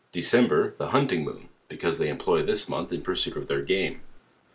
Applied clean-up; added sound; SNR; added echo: neural mask model Resemble Enhance denoiser.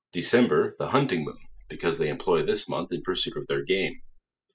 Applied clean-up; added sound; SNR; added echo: classical method spectral subtraction.